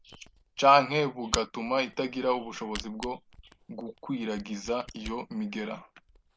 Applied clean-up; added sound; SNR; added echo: none; Camera; 15 dB; none.